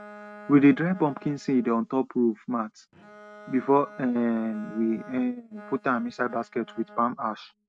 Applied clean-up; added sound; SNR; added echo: neural mask model RNNoise.